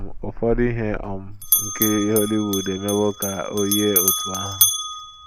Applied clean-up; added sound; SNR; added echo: none; Bell; 1 dB; none.